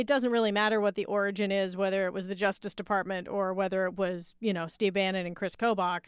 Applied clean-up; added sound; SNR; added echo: none; none; none; none.